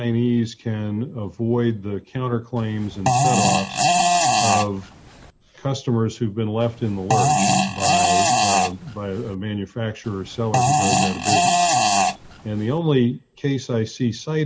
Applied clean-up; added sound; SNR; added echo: none; Fart; -5 dB; none.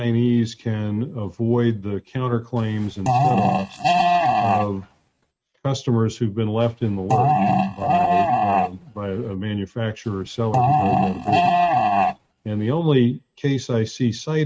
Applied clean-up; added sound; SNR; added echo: neural mask model RNNoise.